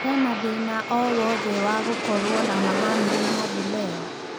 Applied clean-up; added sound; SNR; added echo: none; Aircraft; 2 dB; none.